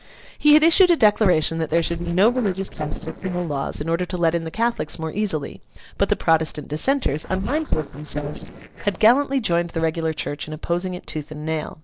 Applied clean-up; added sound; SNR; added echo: neural separator model SepFormer DNS4.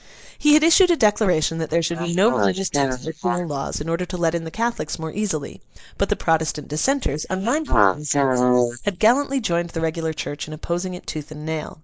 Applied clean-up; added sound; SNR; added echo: neural mask model Resemble Enhance denoiser.